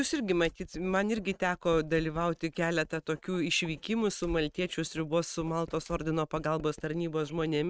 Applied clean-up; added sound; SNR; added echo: neural mask model RNNoise.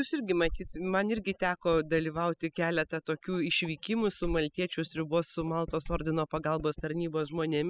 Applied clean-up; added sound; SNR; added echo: classical method spectral subtraction.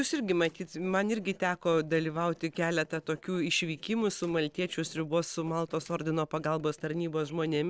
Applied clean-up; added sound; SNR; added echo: neural separator model SepFormer DNS4.